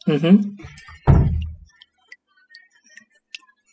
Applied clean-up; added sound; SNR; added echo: classical method spectral subtraction.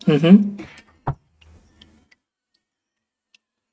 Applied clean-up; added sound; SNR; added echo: neural mask model RNNoise.